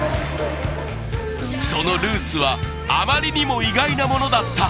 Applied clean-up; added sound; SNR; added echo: none; Wind; 19 dB; none.